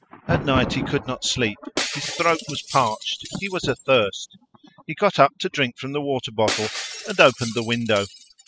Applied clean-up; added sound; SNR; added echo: classical method spectral subtraction.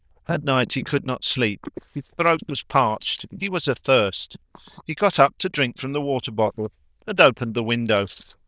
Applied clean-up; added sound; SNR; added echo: neural diffusion model UNIVERSE++.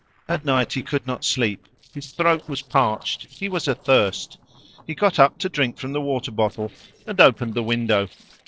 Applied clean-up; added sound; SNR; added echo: neural separator model SepFormer DNS4.